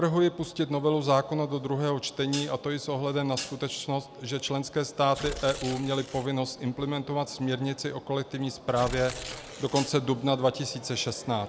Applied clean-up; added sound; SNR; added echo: none; Hi-hat + Tearing; 12 dB; none.